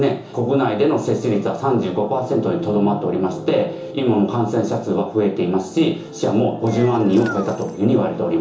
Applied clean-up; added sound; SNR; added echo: none; Engine; 14 dB; reverberation time 0.8 s.